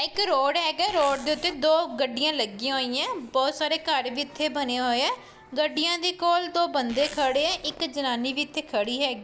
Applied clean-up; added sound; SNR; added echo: none; Zipper (clothing); 15 dB; none.